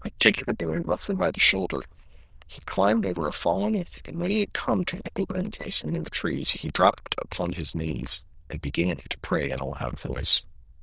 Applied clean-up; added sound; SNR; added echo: neural diffusion model UNIVERSE++.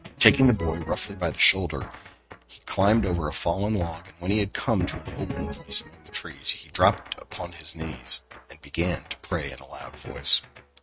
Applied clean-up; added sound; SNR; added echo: neural mask model RNNoise.